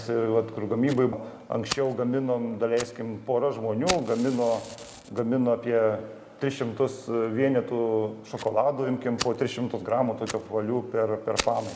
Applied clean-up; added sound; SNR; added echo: none; Fire; 15 dB; none.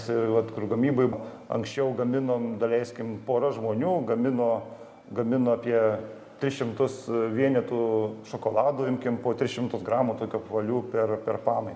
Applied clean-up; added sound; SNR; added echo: none; none; none; none.